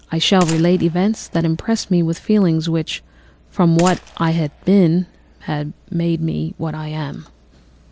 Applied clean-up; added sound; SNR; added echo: none; Gunshot, gunfire; 19 dB; none.